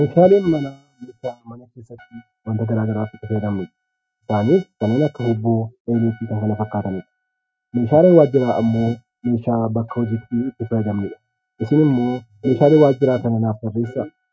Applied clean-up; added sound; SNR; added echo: neural mask model RNNoise.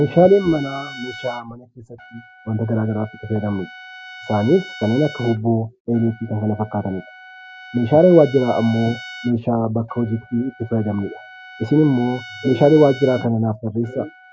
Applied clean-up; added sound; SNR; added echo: none; Trumpet; 19 dB; none.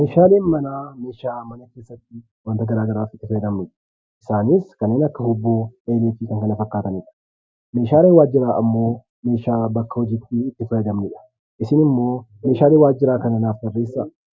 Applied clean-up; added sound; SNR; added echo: none; none; none; none.